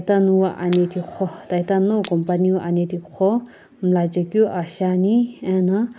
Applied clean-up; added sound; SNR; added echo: none; Shatter; 20 dB; none.